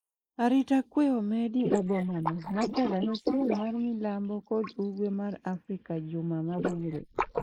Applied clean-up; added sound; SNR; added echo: neural mask model Resemble Enhance denoiser.